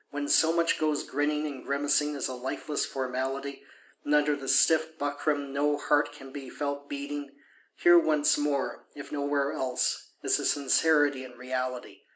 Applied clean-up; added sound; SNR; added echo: none; none; none; none.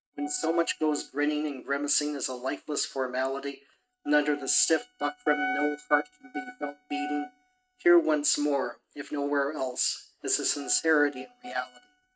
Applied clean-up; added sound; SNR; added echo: neural mask model RNNoise.